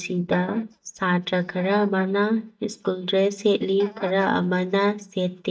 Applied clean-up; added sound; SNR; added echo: neural mask model DeepFilterNet 3.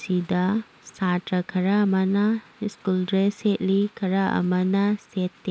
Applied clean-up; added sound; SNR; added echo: none; none; none; none.